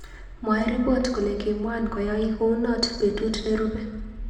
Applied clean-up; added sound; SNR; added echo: none; none; none; reverberation time 1.2 s.